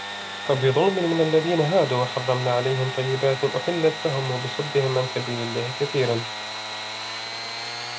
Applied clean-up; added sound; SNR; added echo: none; Sawing / Engine; 8 dB; none.